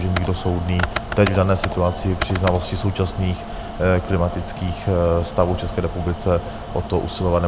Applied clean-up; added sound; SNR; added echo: none; Computer keyboard + Mechanical fan; 8 dB; none.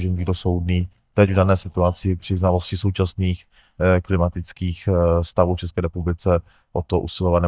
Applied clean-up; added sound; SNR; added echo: neural mask model DeepFilterNet 3.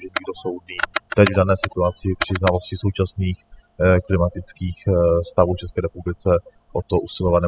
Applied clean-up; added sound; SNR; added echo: classical method spectral subtraction.